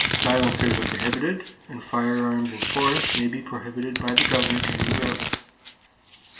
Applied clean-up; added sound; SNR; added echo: none; Domestic sounds, home sounds; 1 dB; reverberation time 0.9 s.